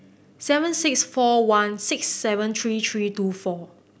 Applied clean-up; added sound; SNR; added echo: none; none; none; none.